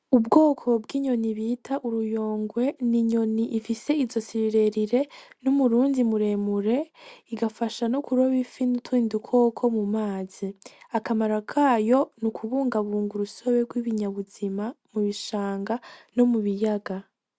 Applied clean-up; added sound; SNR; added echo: none; none; none; none.